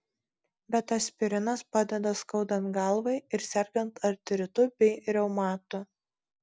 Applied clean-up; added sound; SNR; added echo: none; none; none; none.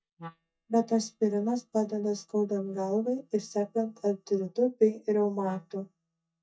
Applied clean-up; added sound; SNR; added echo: neural mask model DeepFilterNet 3.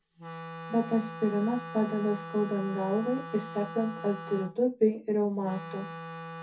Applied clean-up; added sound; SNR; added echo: none; Wind instrument, woodwind instrument; 11 dB; reverberation time 0.3 s.